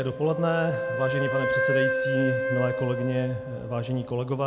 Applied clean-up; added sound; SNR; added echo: none; Wind instrument, woodwind instrument; 1 dB; none.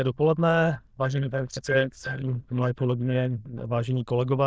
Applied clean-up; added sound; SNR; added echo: neural diffusion model UNIVERSE++.